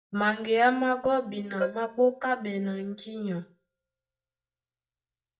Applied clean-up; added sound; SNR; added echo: neural mask model DeepFilterNet 3.